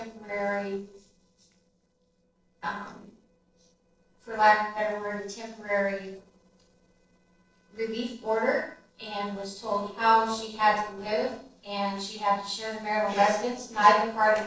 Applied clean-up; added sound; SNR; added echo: neural separator model SepFormer DNS4.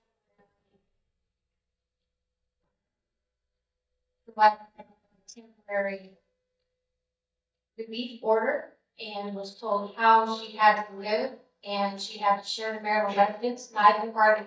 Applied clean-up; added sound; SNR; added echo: neural mask model DeepFilterNet 3.